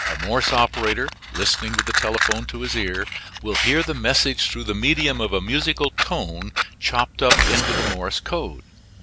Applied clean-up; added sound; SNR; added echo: none; Fire; 3 dB; none.